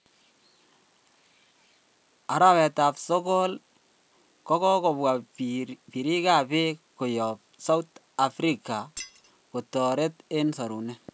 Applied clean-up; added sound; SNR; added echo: none; Shatter; 15 dB; none.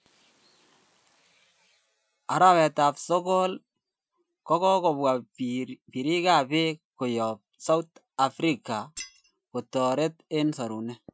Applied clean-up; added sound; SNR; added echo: classical method Wiener filter.